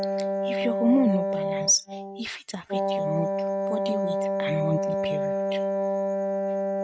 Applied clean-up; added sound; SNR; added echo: neural mask model RNNoise.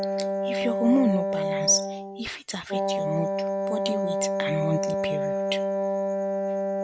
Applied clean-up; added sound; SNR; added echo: none; Wind instrument, woodwind instrument; -3 dB; none.